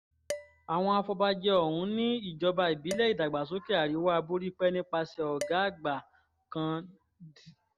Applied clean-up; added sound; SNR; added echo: none; Dishes, pots, and pans; 17 dB; none.